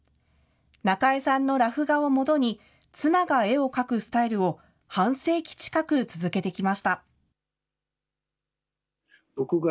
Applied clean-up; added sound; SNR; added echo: none; none; none; none.